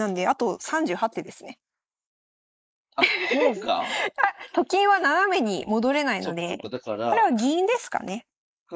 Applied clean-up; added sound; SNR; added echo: neural mask model Resemble Enhance denoiser.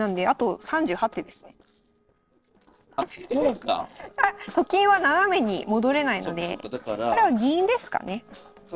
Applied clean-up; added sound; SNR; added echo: neural separator model SepFormer DNS4.